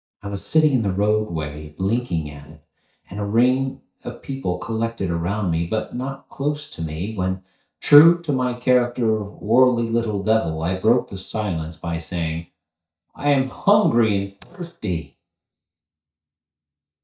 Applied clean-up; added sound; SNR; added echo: neural mask model DeepFilterNet 3.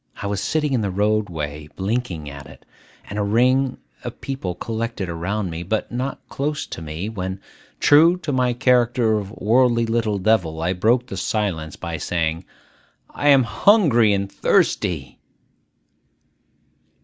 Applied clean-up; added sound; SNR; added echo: none; none; none; none.